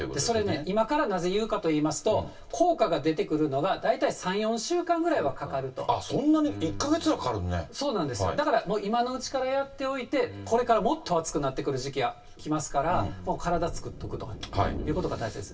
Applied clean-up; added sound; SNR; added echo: none; Thunder; 15 dB; reverberation time 0.2 s.